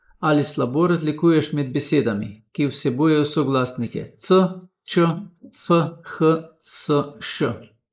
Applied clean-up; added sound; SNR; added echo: neural mask model Resemble Enhance denoiser.